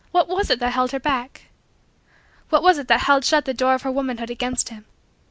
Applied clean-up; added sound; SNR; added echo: none; none; none; none.